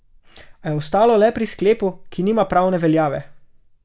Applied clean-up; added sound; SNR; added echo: none; none; none; none.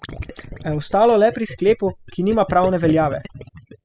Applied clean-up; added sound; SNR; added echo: classical method spectral subtraction.